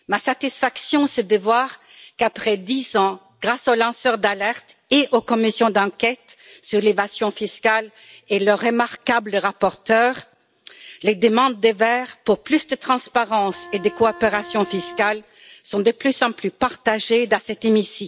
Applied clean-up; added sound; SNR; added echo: none; Bowed string instrument; 17 dB; none.